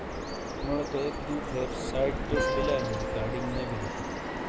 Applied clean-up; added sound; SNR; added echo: none; Wind instrument, woodwind instrument + Bird vocalization, bird call, bird song; -2 dB; none.